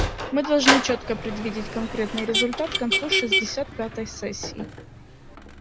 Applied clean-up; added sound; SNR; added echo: none; Sliding door + Motor vehicle (road); 0 dB; none.